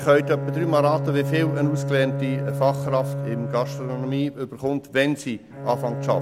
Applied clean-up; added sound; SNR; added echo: none; Bowed string instrument; 4 dB; none.